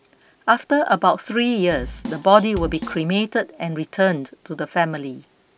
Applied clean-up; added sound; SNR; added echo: none; Drum kit; 13 dB; none.